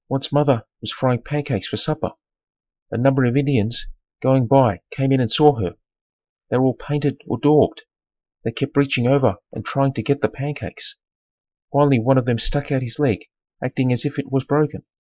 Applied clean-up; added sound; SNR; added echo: neural mask model Resemble Enhance denoiser.